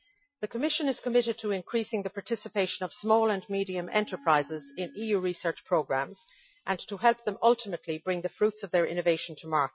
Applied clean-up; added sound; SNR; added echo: classical method Wiener filter.